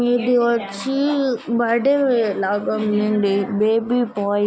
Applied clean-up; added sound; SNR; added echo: none; none; none; none.